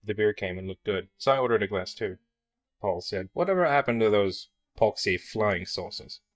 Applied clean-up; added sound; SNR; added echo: neural mask model DeepFilterNet 3.